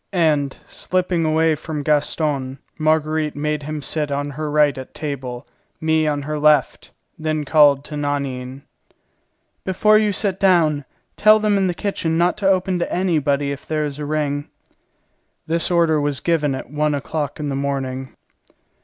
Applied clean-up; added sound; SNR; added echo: none; none; none; none.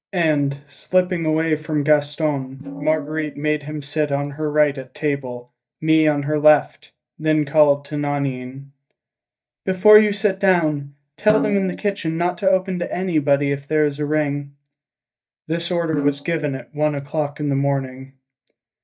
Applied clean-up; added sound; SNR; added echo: neural mask model DeepFilterNet 3.